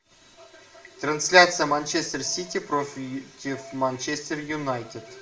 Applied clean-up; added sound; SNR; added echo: none; none; none; reverberation time 0.6 s.